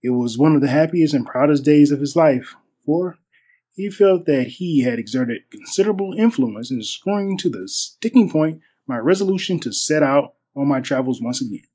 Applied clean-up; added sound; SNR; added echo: neural mask model Resemble Enhance denoiser.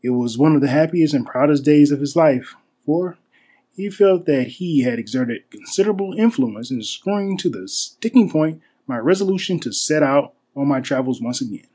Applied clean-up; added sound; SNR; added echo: none; none; none; none.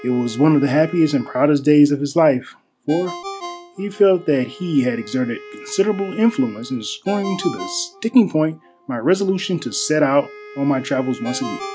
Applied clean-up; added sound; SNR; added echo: none; Wind instrument, woodwind instrument + Ringtone; 17 dB; none.